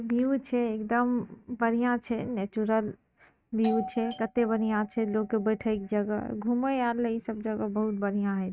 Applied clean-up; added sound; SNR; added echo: neural mask model RNNoise.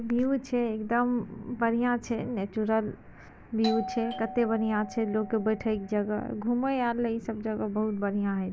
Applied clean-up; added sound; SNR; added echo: none; Doorbell; 12 dB; none.